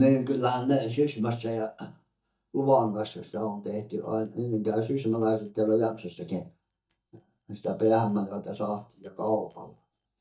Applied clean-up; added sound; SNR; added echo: neural mask model DeepFilterNet 3.